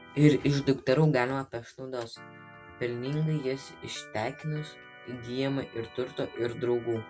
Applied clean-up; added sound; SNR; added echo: none; Organ; 20 dB; none.